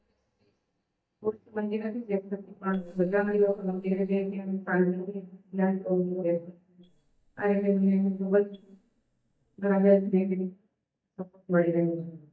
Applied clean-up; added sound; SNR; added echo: neural mask model DeepFilterNet 3.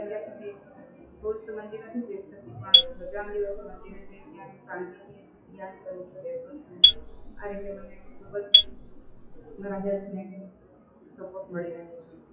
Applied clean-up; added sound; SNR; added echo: classical method WPE with log-MMSE.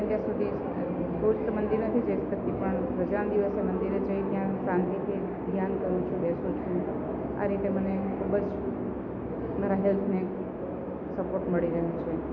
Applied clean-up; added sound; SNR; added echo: none; none; none; none.